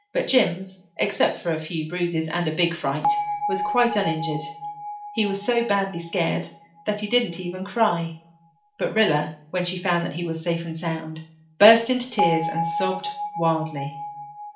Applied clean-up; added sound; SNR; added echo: none; Bell; 9 dB; reverberation time 0.4 s.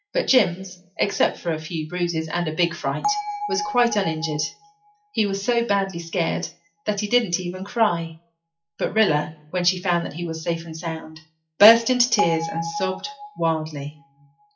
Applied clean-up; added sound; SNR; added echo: classical method WPE with log-MMSE.